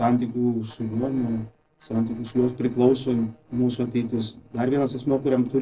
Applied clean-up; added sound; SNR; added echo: neural separator model SepFormer DNS4.